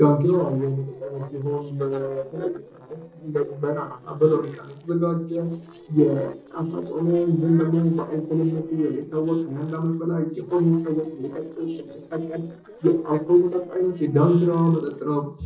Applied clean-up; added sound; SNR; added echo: neural separator model SepFormer DNS4.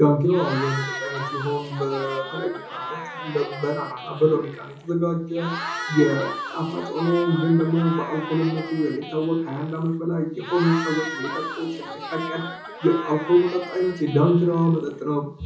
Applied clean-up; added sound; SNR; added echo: none; Crowd / Cheering; 11 dB; reverberation time 0.6 s.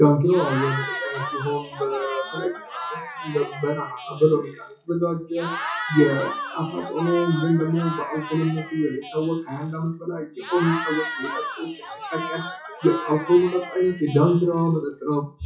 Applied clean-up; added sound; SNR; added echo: classical method WPE with log-MMSE.